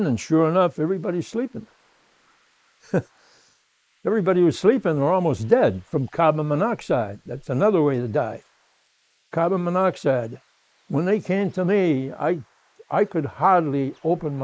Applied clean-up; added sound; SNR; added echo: neural mask model Resemble Enhance denoiser.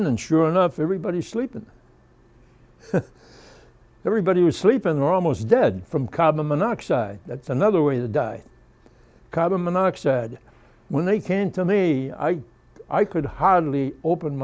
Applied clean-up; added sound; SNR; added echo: none; none; none; none.